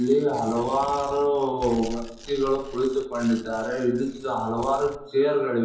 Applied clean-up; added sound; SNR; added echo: none; Tearing; 18 dB; reverberation time 2.2 s.